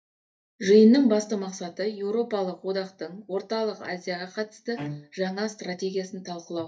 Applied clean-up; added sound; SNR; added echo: neural mask model DeepFilterNet 3.